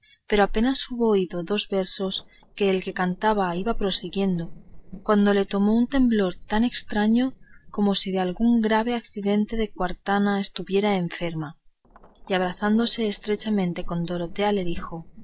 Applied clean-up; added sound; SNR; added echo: neural separator model SepFormer DNS4.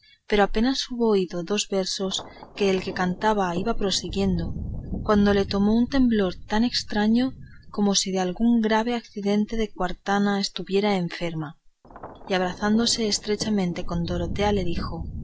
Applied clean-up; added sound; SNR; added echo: none; Thunder; 13 dB; none.